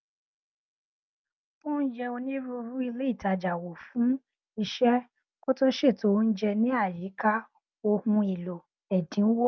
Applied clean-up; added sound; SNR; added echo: none; none; none; none.